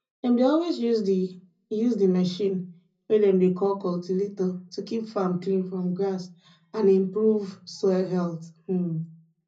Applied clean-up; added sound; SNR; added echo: none; none; none; reverberation time 0.4 s.